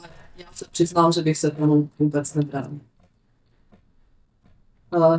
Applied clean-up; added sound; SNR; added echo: neural mask model DeepFilterNet 3.